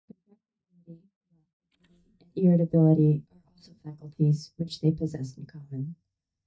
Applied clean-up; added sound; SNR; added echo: neural mask model DeepFilterNet 3.